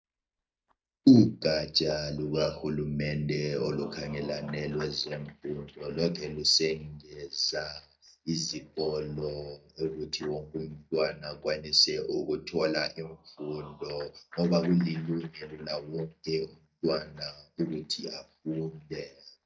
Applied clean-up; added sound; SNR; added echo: neural mask model DeepFilterNet 3.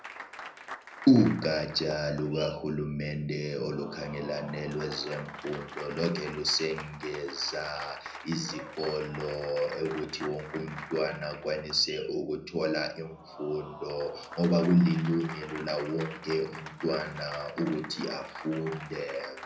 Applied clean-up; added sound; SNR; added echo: none; Applause; 14 dB; reverberation time 0.5 s.